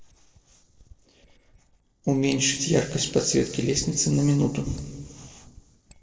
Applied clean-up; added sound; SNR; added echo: neural separator model SepFormer DNS4.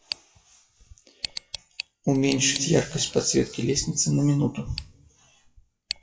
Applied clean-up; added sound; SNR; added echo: classical method WPE with log-MMSE.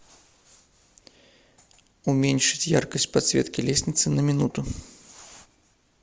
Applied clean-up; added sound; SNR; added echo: none; none; none; none.